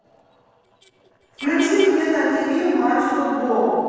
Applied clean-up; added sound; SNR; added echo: neural separator model SepFormer DNS4.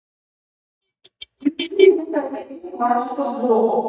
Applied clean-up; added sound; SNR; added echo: neural mask model DeepFilterNet 3.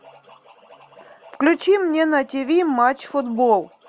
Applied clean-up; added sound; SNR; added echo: none; none; none; none.